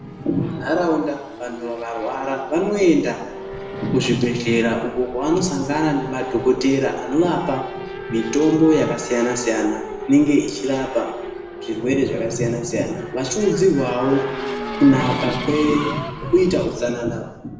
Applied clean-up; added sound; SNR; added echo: none; Race car, auto racing / Accelerating, revving, vroom; 11 dB; reverberation time 0.8 s.